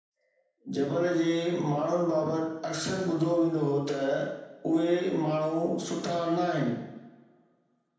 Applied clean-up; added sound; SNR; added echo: none; none; none; reverberation time 0.9 s.